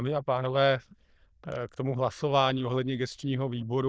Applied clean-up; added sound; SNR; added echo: neural diffusion model UNIVERSE++.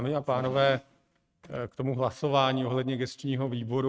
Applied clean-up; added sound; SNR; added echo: neural mask model RNNoise.